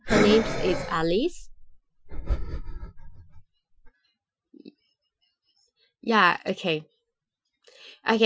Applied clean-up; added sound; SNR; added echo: classical method Wiener filter.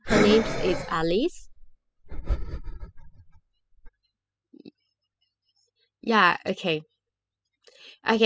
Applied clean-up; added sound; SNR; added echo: classical method spectral subtraction.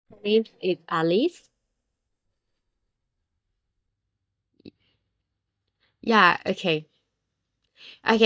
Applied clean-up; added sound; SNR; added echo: neural mask model DeepFilterNet 3.